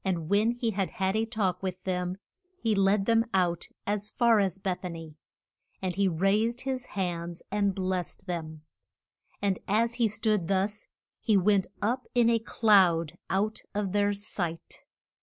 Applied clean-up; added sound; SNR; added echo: none; none; none; none.